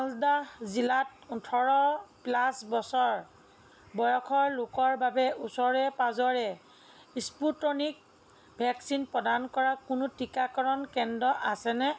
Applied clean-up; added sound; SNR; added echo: none; none; none; none.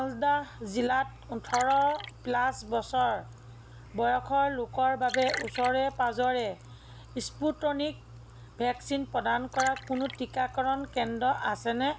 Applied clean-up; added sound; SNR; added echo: none; Liquid; 14 dB; none.